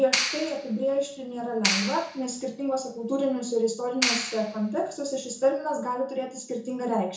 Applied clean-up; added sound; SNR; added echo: none; Clapping; 4 dB; reverberation time 0.6 s.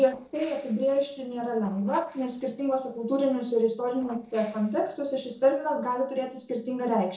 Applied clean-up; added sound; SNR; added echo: neural separator model SepFormer DNS4.